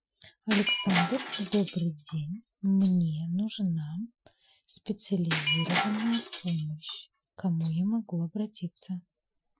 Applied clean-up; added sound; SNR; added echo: classical method Wiener filter.